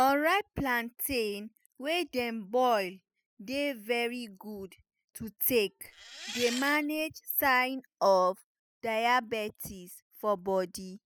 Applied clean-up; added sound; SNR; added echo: classical method spectral subtraction.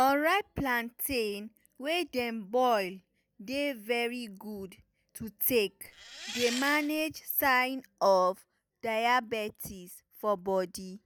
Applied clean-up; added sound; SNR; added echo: none; Engine; 8 dB; none.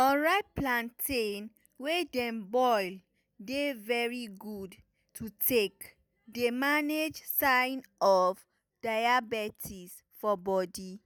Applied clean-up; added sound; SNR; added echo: none; none; none; none.